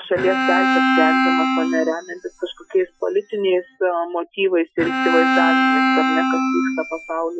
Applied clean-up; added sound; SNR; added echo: classical method Wiener filter.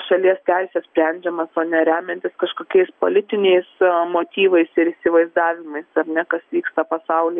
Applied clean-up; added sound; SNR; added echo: none; none; none; none.